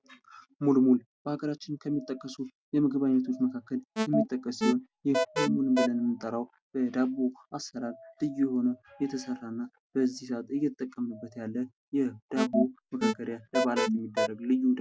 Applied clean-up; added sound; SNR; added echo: none; Alarm; 0 dB; none.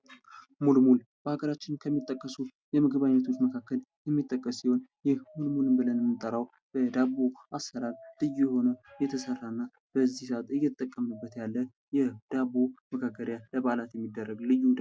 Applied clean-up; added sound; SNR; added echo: none; none; none; none.